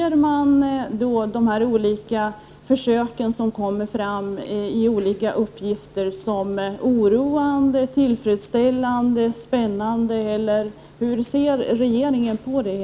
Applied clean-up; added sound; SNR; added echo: none; none; none; none.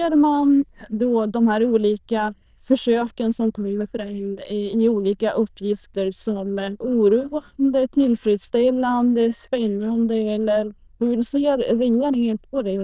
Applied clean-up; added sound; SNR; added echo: neural diffusion model UNIVERSE++.